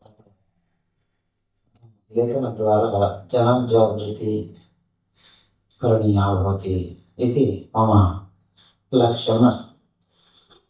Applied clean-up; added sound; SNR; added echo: neural mask model DeepFilterNet 3.